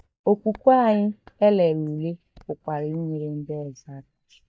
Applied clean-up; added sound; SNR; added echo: neural mask model DeepFilterNet 3.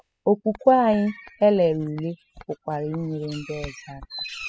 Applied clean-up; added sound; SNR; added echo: classical method spectral subtraction.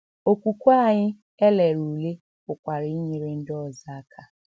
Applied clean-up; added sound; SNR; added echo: none; none; none; none.